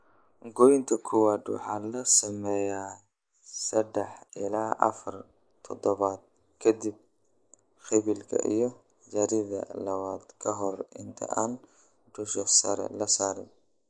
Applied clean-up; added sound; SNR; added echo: neural mask model Resemble Enhance denoiser.